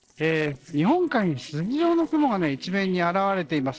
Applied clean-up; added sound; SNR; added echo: neural separator model SepFormer DNS4.